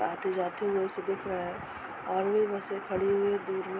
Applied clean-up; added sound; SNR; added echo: none; none; none; none.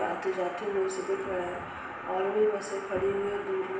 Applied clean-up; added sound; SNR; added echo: none; none; none; reverberation time 0.7 s.